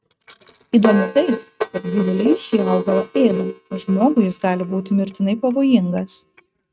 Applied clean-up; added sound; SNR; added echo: neural mask model RNNoise.